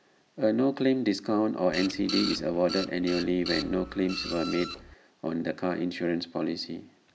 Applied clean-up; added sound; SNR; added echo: none; Printer; 9 dB; none.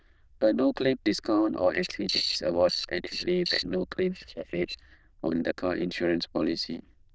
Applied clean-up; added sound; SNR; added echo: neural diffusion model UNIVERSE++.